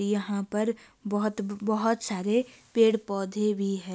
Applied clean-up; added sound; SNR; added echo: none; none; none; none.